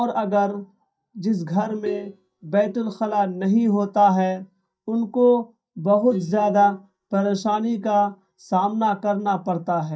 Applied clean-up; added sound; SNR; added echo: neural mask model DeepFilterNet 3.